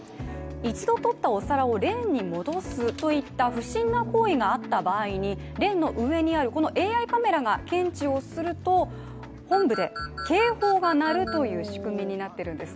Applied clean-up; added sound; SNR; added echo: none; none; none; none.